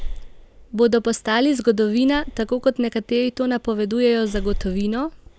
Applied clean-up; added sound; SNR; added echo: none; Breathing; 12 dB; none.